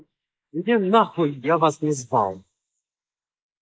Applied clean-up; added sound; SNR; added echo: neural mask model Resemble Enhance denoiser.